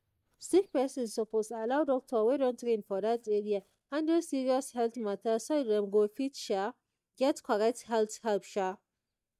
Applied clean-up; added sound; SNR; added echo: neural mask model DeepFilterNet 3.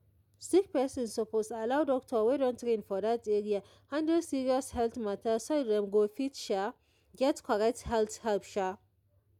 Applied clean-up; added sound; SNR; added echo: none; none; none; none.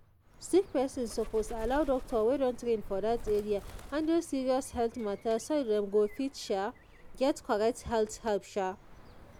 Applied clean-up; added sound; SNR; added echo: none; Bird; 15 dB; none.